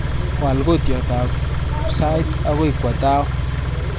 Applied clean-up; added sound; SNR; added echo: none; Idling / Car; -2 dB; none.